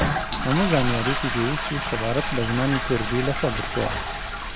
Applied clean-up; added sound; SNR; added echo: none; Toilet flush; 1 dB; none.